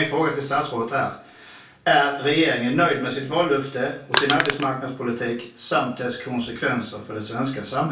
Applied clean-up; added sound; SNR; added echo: none; Crushing; 0 dB; reverberation time 0.3 s.